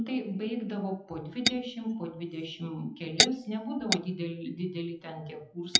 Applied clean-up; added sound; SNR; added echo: classical method WPE with log-MMSE.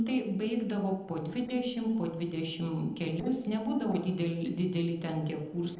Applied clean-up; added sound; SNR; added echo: neural separator model SepFormer DNS4.